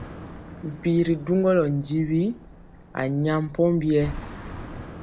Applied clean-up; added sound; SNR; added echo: none; Car passing by; 15 dB; none.